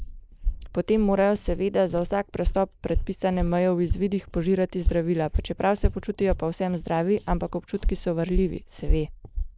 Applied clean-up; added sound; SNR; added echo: neural mask model Resemble Enhance denoiser.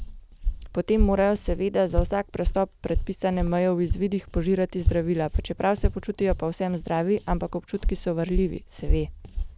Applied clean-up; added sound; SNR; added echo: none; Walk, footsteps; 3 dB; none.